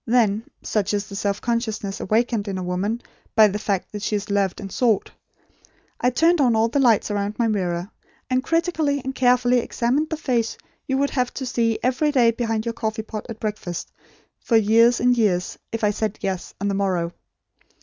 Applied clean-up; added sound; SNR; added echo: none; none; none; none.